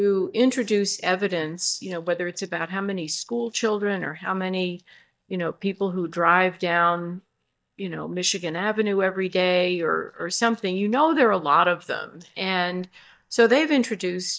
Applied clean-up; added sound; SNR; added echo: neural mask model DeepFilterNet 3.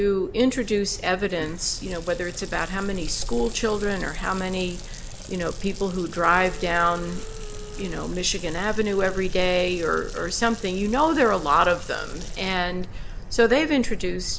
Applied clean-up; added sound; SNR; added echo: none; Water tap, faucet + Telephone; 20 dB; none.